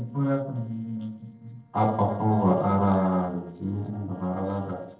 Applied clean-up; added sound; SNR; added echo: neural separator model SepFormer DNS4.